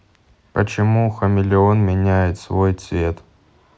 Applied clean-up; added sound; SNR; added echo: none; none; none; none.